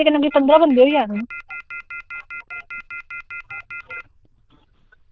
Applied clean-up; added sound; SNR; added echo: neural diffusion model UNIVERSE++.